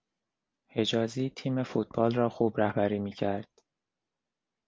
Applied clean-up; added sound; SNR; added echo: none; none; none; none.